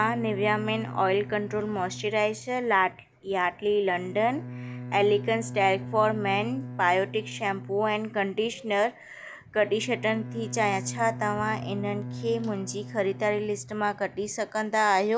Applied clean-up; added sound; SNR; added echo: none; Bowed string instrument; 12 dB; none.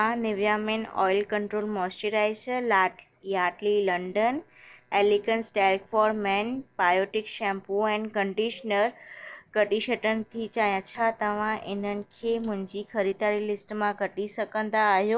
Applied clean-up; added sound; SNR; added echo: neural separator model SepFormer DNS4.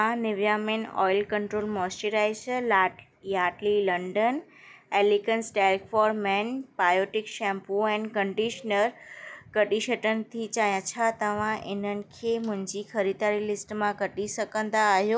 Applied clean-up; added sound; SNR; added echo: none; none; none; none.